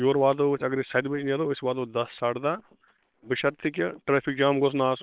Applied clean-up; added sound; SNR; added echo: neural separator model SepFormer WHAM!.